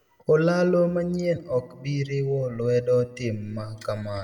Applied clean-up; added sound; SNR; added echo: none; none; none; reverberation time 0.7 s.